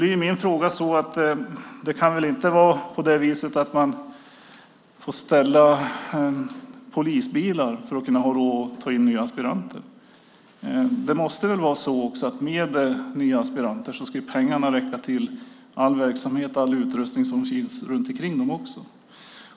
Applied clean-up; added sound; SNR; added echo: none; none; none; none.